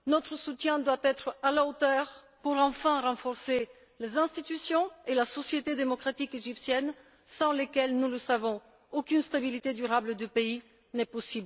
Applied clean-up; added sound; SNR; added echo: none; none; none; none.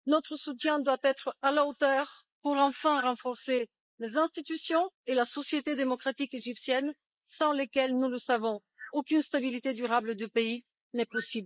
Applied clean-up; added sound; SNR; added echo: neural mask model Resemble Enhance denoiser.